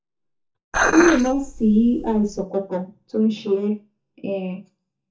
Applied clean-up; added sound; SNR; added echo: neural mask model DeepFilterNet 3.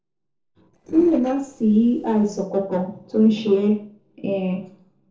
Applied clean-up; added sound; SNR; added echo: neural separator model SepFormer DNS4.